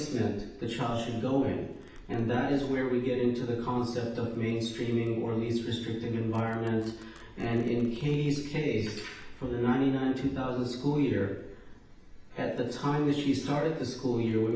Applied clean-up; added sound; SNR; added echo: none; Domestic sounds, home sounds; 20 dB; reverberation time 0.9 s.